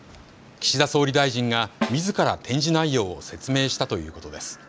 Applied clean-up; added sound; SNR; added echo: none; Snare drum; 10 dB; none.